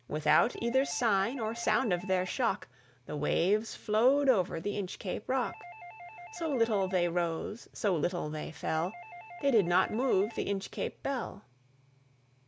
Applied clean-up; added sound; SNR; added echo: none; Doorbell; 17 dB; none.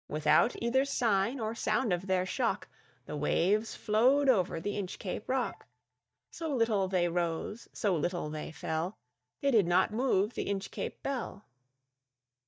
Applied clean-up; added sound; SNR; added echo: neural mask model DeepFilterNet 3.